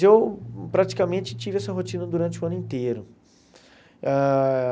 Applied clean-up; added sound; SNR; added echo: none; Bass guitar; 13 dB; none.